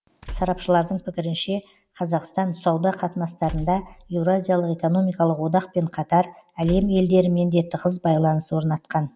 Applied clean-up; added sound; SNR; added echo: none; Tools; 17 dB; none.